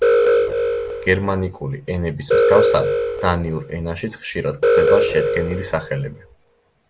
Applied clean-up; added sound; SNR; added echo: none; Alarm; -3 dB; none.